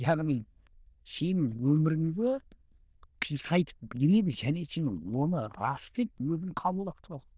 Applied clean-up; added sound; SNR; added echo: neural diffusion model UNIVERSE++.